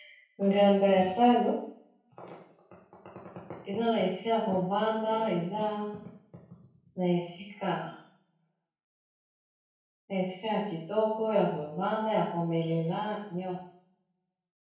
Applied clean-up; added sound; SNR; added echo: none; none; none; reverberation time 0.7 s.